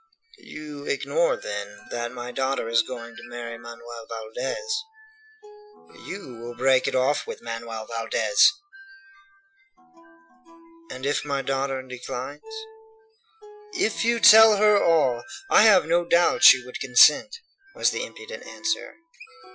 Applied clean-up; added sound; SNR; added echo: classical method Wiener filter.